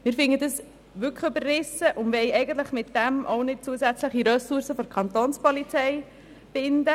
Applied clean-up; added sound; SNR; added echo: none; none; none; none.